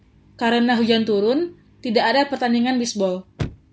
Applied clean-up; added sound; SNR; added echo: none; Chirp, tweet / Slam / Car; 18 dB; none.